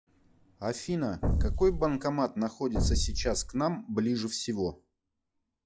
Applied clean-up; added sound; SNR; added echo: classical method log-MMSE.